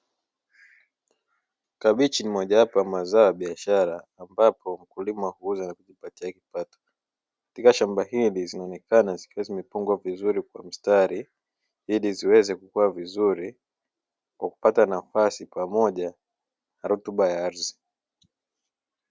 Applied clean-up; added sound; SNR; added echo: none; none; none; none.